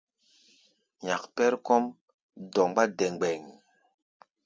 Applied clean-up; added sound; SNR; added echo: none; none; none; none.